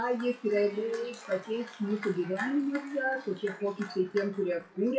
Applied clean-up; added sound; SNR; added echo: classical method WPE with log-MMSE.